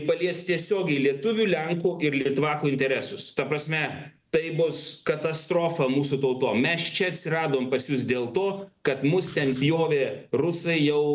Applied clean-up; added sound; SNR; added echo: none; Writing; 19 dB; none.